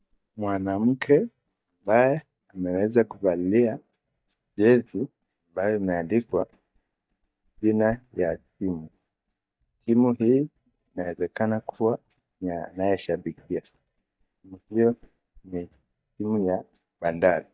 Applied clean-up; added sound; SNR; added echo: neural mask model DeepFilterNet 3.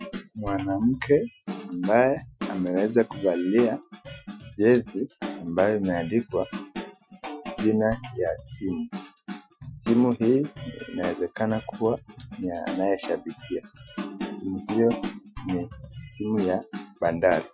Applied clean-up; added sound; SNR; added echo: classical method Wiener filter.